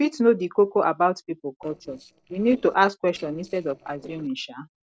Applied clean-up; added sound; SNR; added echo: neural separator model SepFormer DNS4.